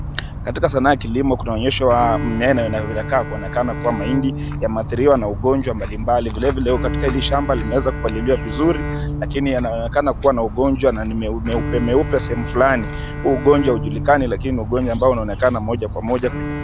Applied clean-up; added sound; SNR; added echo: none; Insect + Bowed string instrument; 6 dB; none.